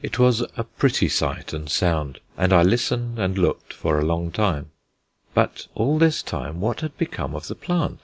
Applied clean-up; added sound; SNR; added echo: none; none; none; none.